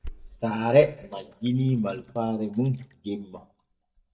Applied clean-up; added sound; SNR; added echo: neural mask model DeepFilterNet 3.